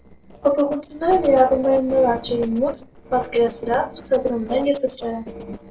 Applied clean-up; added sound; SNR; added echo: neural separator model SepFormer DNS4.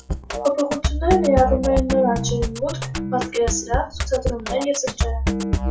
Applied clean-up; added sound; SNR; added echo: classical method WPE with log-MMSE.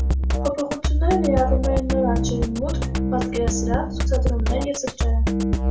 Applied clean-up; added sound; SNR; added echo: none; Drum kit; -5 dB; reverberation time 0.3 s.